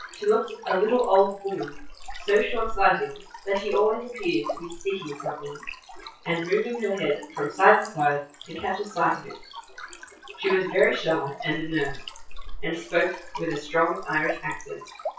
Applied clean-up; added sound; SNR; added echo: classical method WPE with log-MMSE.